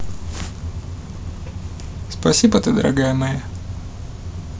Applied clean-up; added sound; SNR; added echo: none; none; none; none.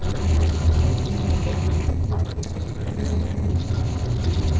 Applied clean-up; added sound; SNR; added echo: neural separator model SepFormer DNS4.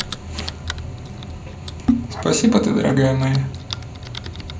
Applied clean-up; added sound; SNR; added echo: none; Typing; 8 dB; reverberation time 0.5 s.